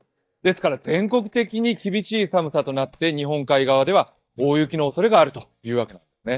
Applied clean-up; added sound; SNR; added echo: neural mask model DeepFilterNet 3.